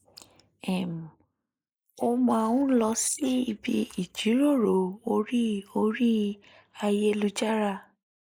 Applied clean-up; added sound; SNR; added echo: neural mask model Resemble Enhance denoiser.